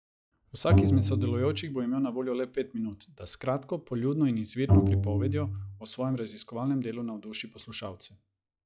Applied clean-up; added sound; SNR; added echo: classical method log-MMSE.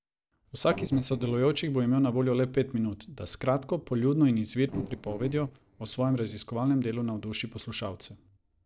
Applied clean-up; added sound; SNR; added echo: neural separator model SepFormer DNS4.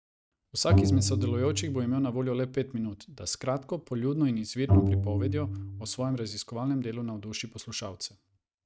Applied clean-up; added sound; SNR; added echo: neural mask model RNNoise.